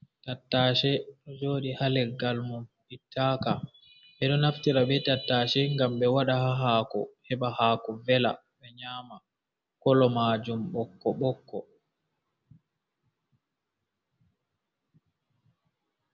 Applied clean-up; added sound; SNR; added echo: none; none; none; none.